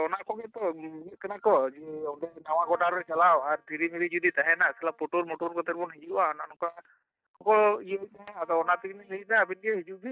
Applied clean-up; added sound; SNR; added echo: neural mask model DeepFilterNet 3.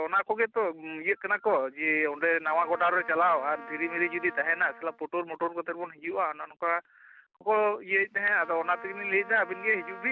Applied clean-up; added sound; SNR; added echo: none; Trumpet; 19 dB; none.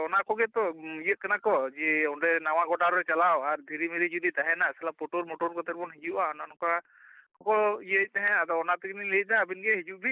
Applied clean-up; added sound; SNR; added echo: neural mask model Resemble Enhance denoiser.